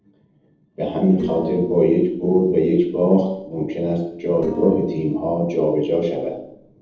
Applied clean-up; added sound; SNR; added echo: neural separator model SepFormer DNS4.